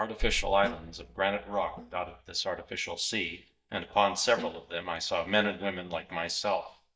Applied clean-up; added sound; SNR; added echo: neural mask model DeepFilterNet 3.